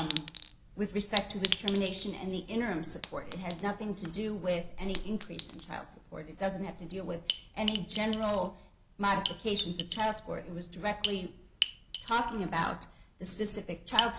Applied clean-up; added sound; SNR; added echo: none; Chink, clink; -3 dB; none.